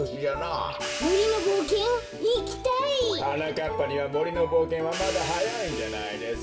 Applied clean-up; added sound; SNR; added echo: none; Hi-hat; 14 dB; reverberation time 1.5 s.